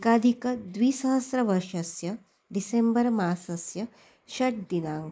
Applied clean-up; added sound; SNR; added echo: neural mask model Resemble Enhance denoiser.